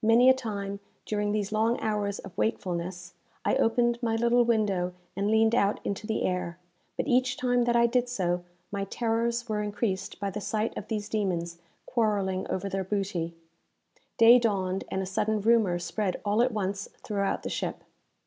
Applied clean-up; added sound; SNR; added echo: none; none; none; none.